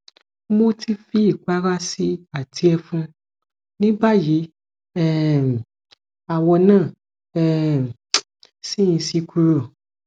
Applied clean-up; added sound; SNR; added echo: none; none; none; none.